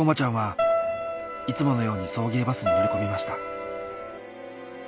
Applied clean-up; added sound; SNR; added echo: none; Keyboard (musical); 0 dB; none.